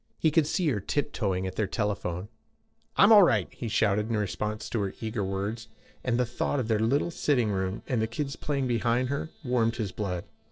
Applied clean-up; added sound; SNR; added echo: neural separator model SepFormer DNS4.